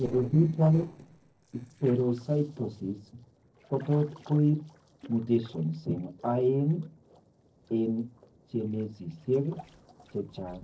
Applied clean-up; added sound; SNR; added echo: neural separator model SepFormer DNS4.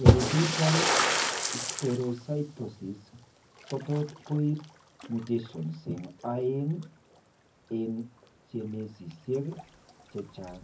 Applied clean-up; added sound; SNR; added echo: none; Splash, splatter; -1 dB; reverberation time 0.4 s.